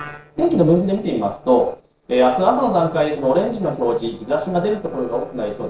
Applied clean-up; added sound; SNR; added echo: neural separator model SepFormer DNS4.